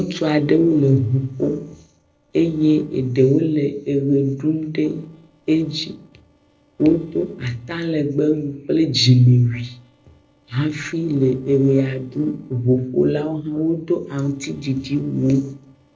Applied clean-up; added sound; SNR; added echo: neural separator model SepFormer DNS4.